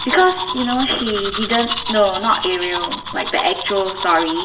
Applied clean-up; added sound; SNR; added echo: none; Domestic sounds, home sounds; 7 dB; reverberation time 0.7 s.